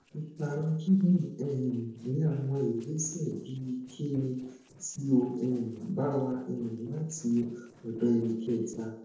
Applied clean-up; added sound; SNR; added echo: neural separator model SepFormer DNS4.